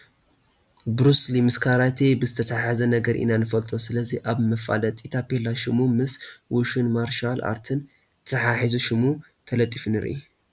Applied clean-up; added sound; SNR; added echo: none; none; none; none.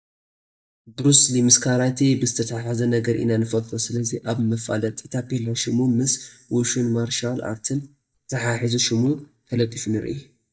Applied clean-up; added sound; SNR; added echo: neural mask model DeepFilterNet 3.